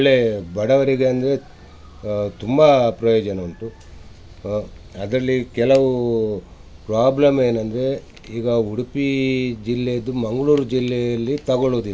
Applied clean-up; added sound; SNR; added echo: none; none; none; none.